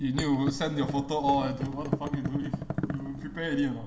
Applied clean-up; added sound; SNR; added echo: none; Thump, thud; 5 dB; reverberation time 1.0 s.